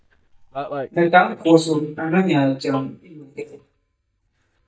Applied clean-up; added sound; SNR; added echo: neural mask model DeepFilterNet 3.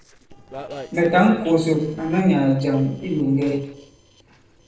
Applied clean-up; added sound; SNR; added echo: neural separator model SepFormer DNS4.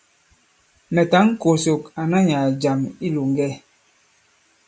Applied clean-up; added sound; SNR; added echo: none; none; none; none.